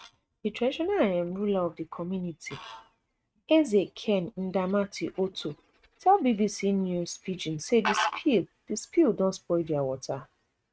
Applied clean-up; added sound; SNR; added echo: neural mask model RNNoise.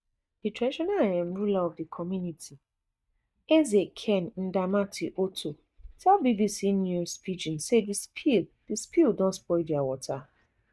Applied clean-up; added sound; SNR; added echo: neural mask model DeepFilterNet 3.